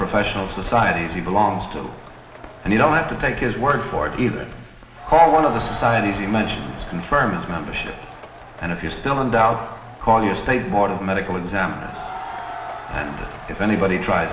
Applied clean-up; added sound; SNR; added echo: none; Crowd; 16 dB; reverberation time 0.9 s.